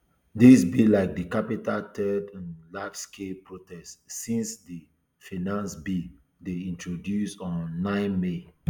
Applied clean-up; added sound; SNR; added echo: none; none; none; none.